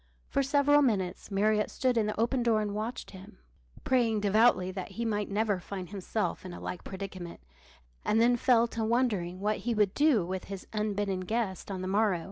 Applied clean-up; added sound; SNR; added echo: none; none; none; none.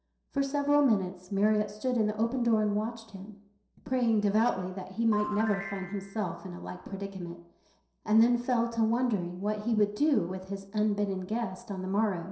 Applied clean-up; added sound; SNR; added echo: neural separator model SepFormer DNS4.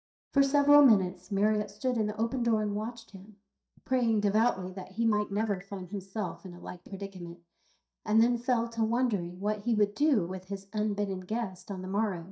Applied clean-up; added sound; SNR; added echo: neural mask model DeepFilterNet 3.